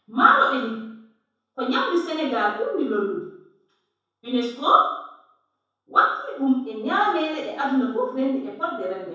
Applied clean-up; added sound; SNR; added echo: none; none; none; reverberation time 0.7 s.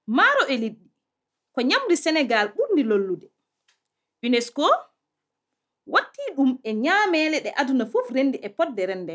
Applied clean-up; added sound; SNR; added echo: none; none; none; none.